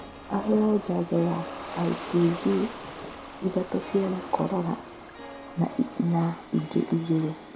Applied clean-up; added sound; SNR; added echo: none; Harp + Ocean; 13 dB; none.